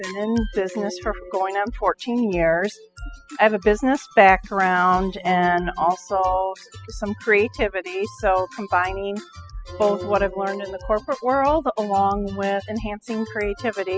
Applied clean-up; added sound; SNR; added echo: classical method spectral subtraction.